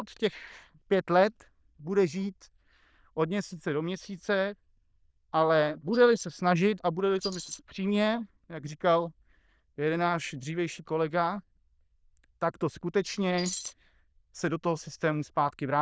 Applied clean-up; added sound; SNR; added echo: neural diffusion model UNIVERSE++.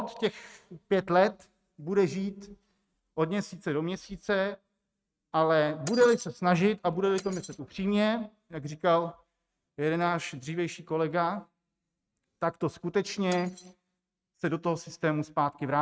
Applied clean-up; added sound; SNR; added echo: neural mask model RNNoise.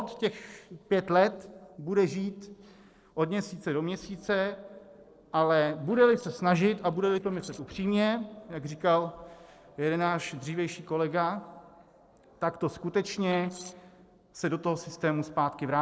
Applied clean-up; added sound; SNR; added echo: neural separator model SepFormer DNS4.